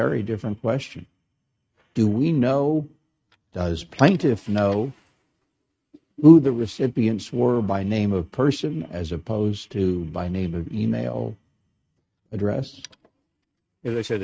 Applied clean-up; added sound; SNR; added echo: neural mask model RNNoise.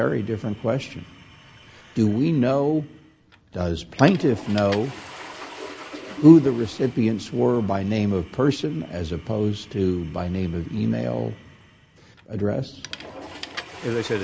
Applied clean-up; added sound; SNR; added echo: none; Toilet flush / Water; 19 dB; none.